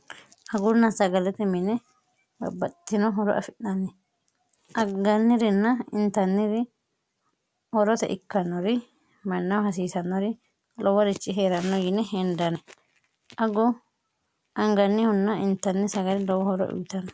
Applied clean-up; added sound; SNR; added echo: none; none; none; none.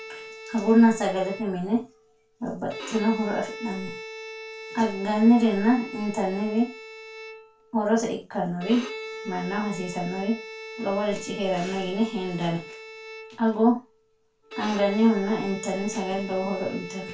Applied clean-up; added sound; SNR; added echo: none; Bowed string instrument; 13 dB; reverberation time 0.2 s.